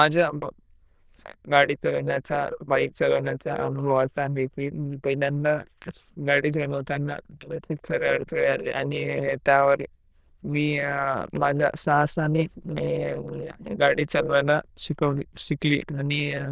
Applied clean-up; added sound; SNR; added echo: neural diffusion model UNIVERSE++.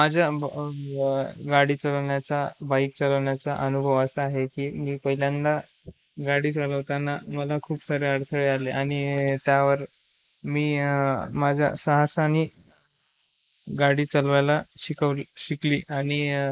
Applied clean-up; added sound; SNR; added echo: neural mask model Resemble Enhance denoiser.